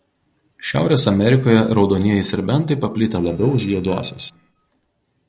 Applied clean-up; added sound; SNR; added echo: neural separator model SepFormer DNS4.